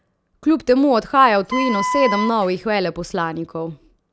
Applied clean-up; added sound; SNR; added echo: none; Wind instrument, woodwind instrument; 5 dB; none.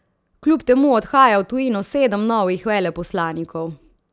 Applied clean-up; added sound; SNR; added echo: none; none; none; none.